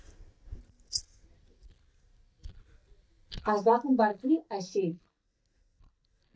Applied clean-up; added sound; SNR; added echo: neural mask model DeepFilterNet 3.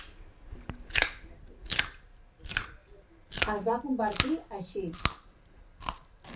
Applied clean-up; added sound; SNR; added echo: none; Chewing, mastication; -4 dB; reverberation time 0.3 s.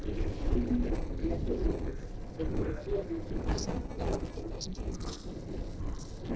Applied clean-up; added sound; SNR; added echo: neural separator model SepFormer DNS4.